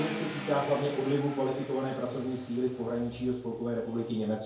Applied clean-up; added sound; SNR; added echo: none; Car; 12 dB; reverberation time 2.3 s.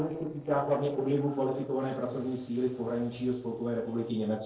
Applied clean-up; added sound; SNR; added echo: neural separator model SepFormer DNS4.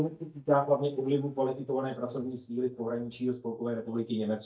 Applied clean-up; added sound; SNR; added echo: neural mask model DeepFilterNet 3.